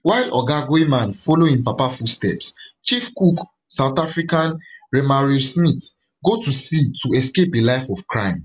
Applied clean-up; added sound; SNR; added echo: none; none; none; none.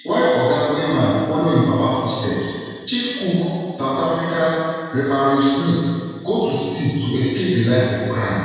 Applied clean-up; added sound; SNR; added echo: none; none; none; reverberation time 1.8 s.